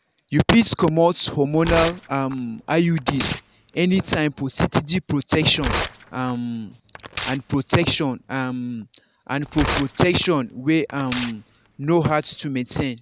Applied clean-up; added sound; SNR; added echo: none; Tearing; 10 dB; none.